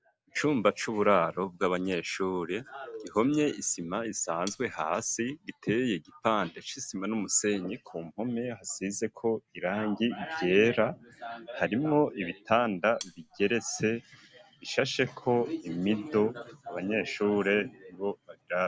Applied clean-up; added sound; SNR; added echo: none; Cutlery, silverware; 18 dB; none.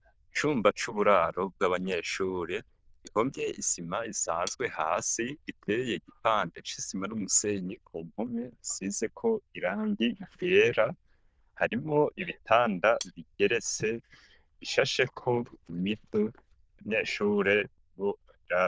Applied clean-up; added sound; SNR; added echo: neural diffusion model UNIVERSE++.